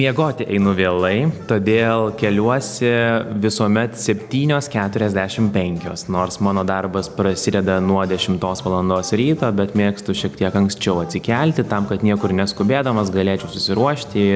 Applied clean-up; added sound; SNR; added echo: none; none; none; none.